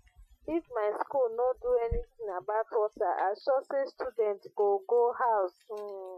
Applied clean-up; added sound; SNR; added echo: classical method Wiener filter.